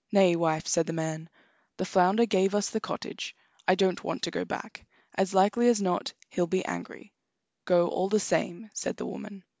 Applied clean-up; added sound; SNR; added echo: none; none; none; none.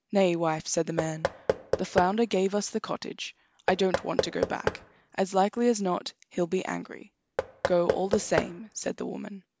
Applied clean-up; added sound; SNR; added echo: none; Knock / Wood; 5 dB; none.